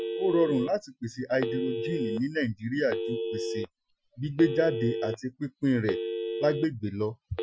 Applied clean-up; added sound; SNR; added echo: classical method Wiener filter.